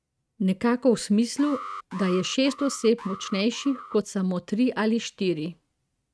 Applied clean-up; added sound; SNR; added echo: neural mask model RNNoise.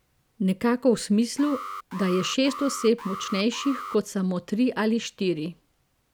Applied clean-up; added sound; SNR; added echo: none; Alarm; 12 dB; none.